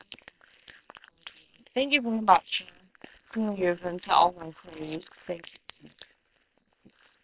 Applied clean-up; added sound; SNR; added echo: neural separator model SepFormer WHAM!.